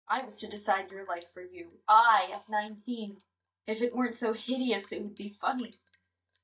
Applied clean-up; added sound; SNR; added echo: neural mask model DeepFilterNet 3.